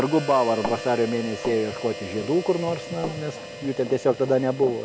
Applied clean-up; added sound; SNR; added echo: none; Run + Harmonica; 10 dB; none.